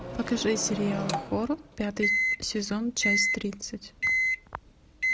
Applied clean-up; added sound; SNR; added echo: none; Microwave oven; 0 dB; none.